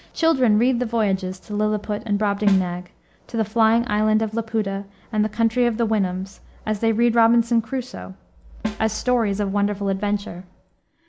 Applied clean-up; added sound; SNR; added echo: none; Snare drum; 13 dB; none.